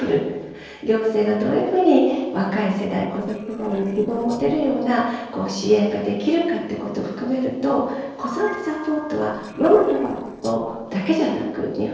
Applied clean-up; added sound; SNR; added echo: neural separator model SepFormer DNS4.